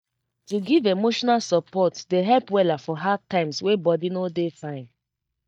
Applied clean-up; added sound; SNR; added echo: neural mask model DeepFilterNet 3.